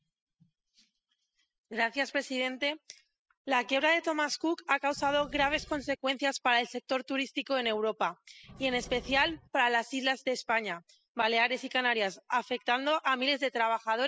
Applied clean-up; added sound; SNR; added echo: classical method spectral subtraction.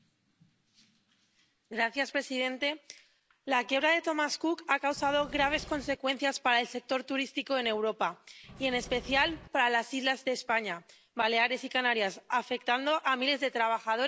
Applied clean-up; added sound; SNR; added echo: none; Engine / Mechanisms; 15 dB; none.